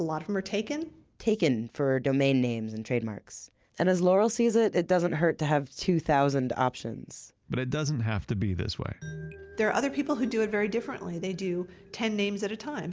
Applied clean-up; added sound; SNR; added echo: none; none; none; none.